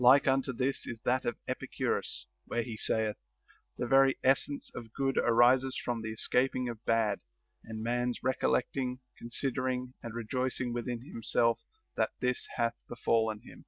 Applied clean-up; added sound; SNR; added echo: none; none; none; none.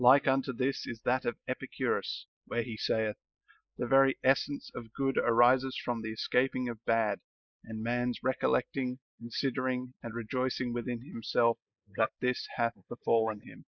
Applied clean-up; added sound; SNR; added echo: neural mask model Resemble Enhance denoiser.